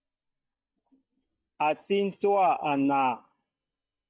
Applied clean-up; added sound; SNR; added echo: neural mask model DeepFilterNet 3.